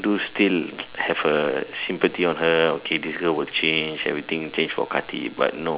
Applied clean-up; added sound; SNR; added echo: none; none; none; none.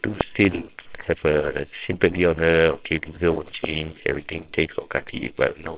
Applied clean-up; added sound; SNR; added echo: neural separator model SepFormer WHAMR!.